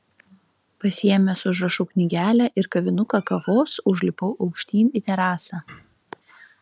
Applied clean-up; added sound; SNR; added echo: none; none; none; none.